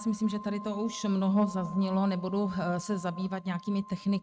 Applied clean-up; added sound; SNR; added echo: neural mask model RNNoise.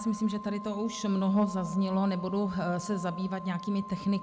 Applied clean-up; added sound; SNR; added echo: none; Organ; 14 dB; none.